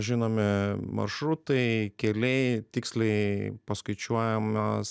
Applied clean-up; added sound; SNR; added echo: none; none; none; none.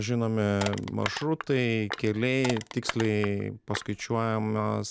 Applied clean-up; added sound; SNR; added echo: none; Crushing; 11 dB; none.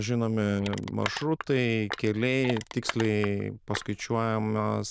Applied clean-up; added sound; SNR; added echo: neural diffusion model UNIVERSE++.